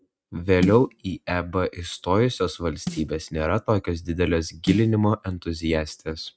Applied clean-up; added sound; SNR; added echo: neural mask model RNNoise.